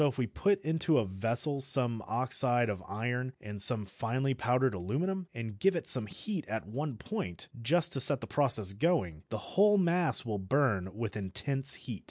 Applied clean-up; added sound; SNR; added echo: none; none; none; none.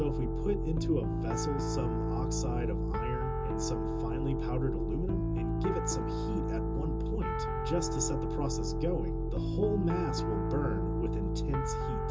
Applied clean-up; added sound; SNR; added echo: none; Piano; -5 dB; reverberation time 0.2 s.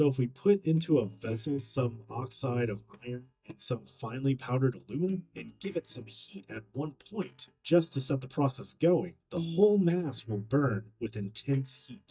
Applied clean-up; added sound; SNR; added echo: neural mask model DeepFilterNet 3.